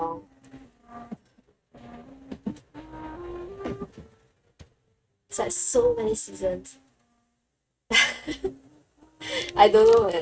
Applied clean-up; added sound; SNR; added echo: neural mask model RNNoise.